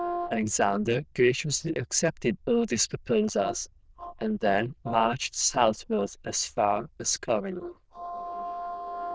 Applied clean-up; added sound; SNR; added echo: neural diffusion model UNIVERSE++.